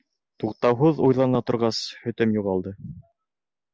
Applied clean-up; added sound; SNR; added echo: none; none; none; none.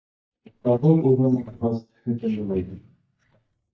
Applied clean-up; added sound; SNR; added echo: neural mask model DeepFilterNet 3.